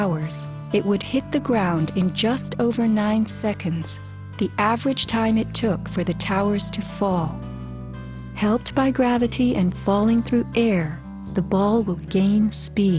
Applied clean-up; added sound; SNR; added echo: none; none; none; none.